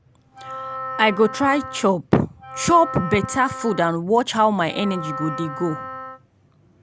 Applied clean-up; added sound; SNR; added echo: none; Wind instrument, woodwind instrument; 11 dB; none.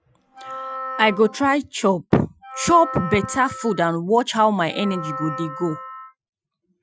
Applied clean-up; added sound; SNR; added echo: classical method Wiener filter.